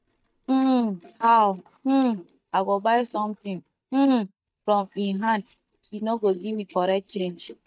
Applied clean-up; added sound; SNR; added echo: neural mask model DeepFilterNet 3.